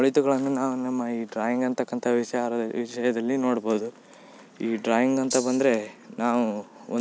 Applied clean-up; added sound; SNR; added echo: none; Rattle (instrument); 9 dB; none.